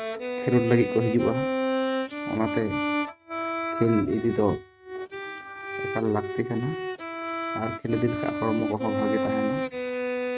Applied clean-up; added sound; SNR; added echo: neural mask model RNNoise.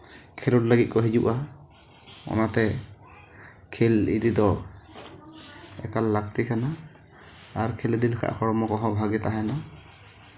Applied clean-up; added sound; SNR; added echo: none; none; none; none.